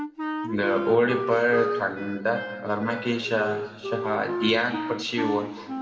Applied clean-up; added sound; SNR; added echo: none; Wind instrument, woodwind instrument; 6 dB; reverberation time 2.0 s.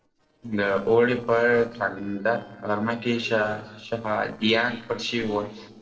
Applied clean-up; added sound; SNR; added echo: neural separator model SepFormer DNS4.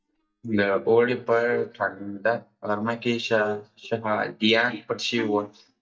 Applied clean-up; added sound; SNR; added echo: neural mask model DeepFilterNet 3.